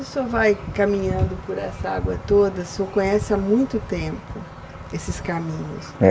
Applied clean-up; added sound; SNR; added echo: none; none; none; none.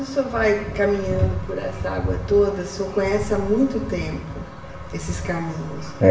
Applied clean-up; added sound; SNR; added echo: none; none; none; reverberation time 0.8 s.